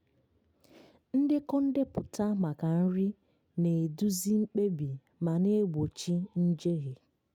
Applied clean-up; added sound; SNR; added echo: none; none; none; none.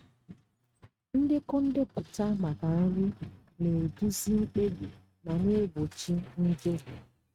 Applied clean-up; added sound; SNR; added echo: neural mask model RNNoise.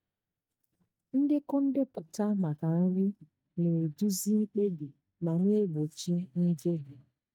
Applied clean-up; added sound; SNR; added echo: neural mask model DeepFilterNet 3.